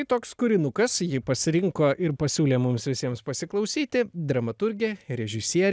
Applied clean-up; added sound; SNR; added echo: none; none; none; none.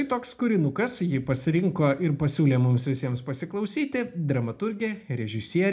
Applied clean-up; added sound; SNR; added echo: none; none; none; reverberation time 0.2 s.